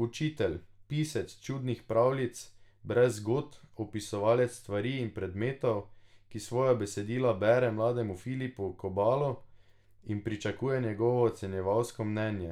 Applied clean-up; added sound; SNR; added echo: none; none; none; none.